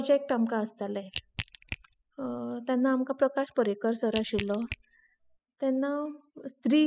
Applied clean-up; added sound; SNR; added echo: classical method spectral subtraction.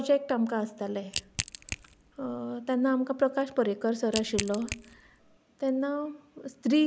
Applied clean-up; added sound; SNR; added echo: none; Crack / Crushing; 9 dB; none.